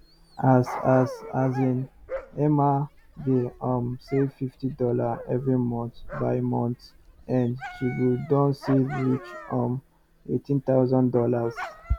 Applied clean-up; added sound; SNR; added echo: none; Dog; 15 dB; none.